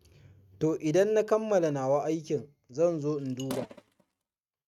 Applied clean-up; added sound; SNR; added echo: neural mask model RNNoise.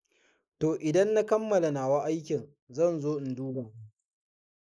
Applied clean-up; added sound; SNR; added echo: neural mask model Resemble Enhance denoiser.